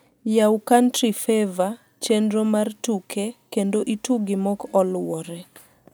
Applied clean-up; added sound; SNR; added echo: none; none; none; none.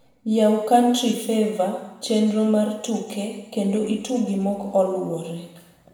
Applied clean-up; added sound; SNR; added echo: none; none; none; reverberation time 0.9 s.